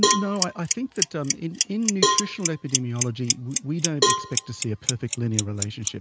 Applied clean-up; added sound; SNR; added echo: none; Cowbell + Clock; -2 dB; none.